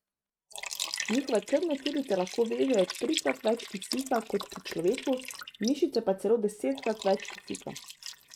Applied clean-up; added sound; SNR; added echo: neural mask model RNNoise.